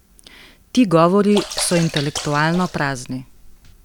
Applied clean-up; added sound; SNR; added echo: none; Sink (filling or washing) / Water / Splash, splatter; 12 dB; none.